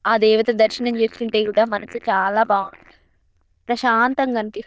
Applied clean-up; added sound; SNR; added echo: neural diffusion model UNIVERSE++.